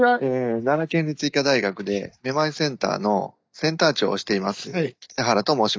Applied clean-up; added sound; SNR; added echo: neural mask model DeepFilterNet 3.